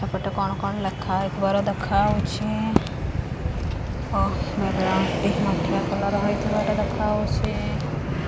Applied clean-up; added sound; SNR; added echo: none; none; none; none.